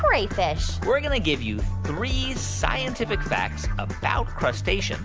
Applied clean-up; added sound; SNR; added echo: none; none; none; none.